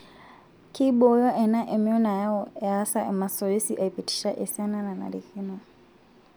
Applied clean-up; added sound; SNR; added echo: none; none; none; none.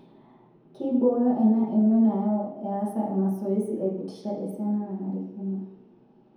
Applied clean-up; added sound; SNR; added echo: none; none; none; reverberation time 1.0 s.